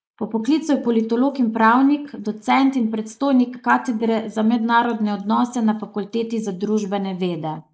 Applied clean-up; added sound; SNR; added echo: neural mask model Resemble Enhance denoiser.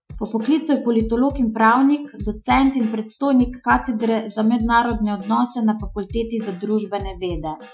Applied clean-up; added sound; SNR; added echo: classical method Wiener filter.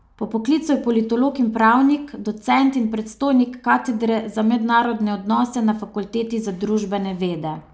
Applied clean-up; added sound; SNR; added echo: none; none; none; none.